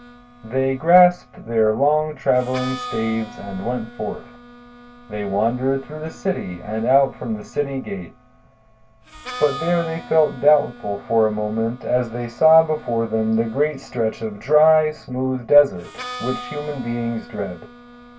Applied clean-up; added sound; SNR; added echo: none; Harmonica; 18 dB; reverberation time 0.2 s.